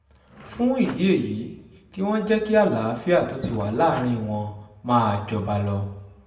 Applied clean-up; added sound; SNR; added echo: none; Cutlery, silverware / Drawer open or close; 19 dB; reverberation time 0.6 s.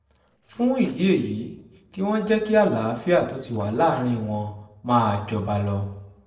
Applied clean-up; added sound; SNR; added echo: neural separator model SepFormer DNS4.